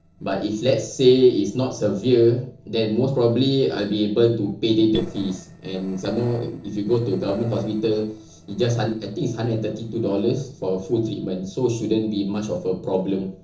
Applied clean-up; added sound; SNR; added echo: neural separator model SepFormer DNS4.